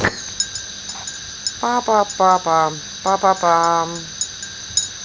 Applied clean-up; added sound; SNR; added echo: none; Chink, clink + Fire; 7 dB; none.